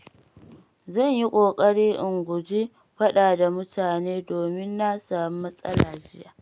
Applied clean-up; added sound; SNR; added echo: none; none; none; none.